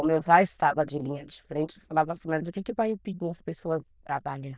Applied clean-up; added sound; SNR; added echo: neural diffusion model UNIVERSE++.